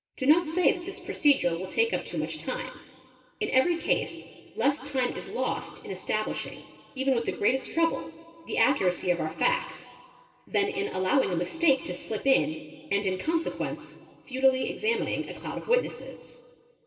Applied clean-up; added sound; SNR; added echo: none; none; none; reverberation time 1.8 s.